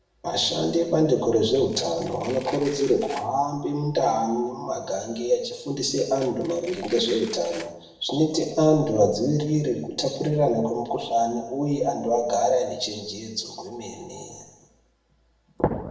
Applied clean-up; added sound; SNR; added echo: none; Domestic sounds, home sounds; 19 dB; reverberation time 0.8 s.